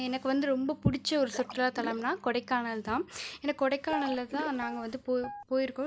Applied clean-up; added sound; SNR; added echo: none; Splash, splatter + Guitar; 10 dB; none.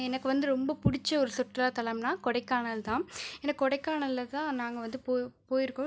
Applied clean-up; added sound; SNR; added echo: none; none; none; none.